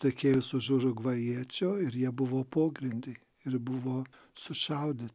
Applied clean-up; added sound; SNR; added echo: none; Fireworks; 19 dB; none.